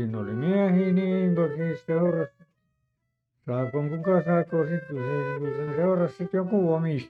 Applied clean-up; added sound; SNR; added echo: neural mask model RNNoise.